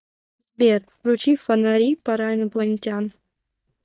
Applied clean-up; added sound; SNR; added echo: neural mask model DeepFilterNet 3.